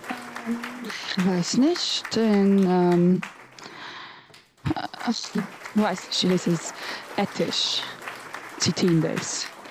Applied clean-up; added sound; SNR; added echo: none; Applause / Cheering; 14 dB; none.